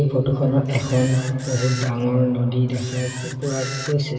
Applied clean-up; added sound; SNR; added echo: none; Camera; 14 dB; reverberation time 2.4 s.